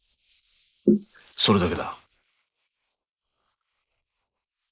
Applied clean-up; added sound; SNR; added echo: neural mask model Resemble Enhance denoiser.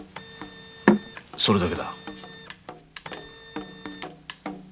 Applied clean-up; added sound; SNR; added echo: none; Printer; 15 dB; none.